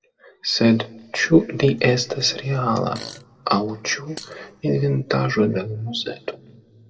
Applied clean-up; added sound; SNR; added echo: neural separator model SepFormer DNS4.